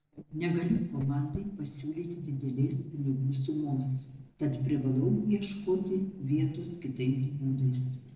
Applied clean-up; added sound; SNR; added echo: neural separator model SepFormer DNS4.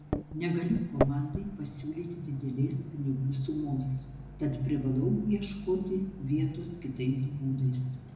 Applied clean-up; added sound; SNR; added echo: none; Microwave oven; 9 dB; reverberation time 0.9 s.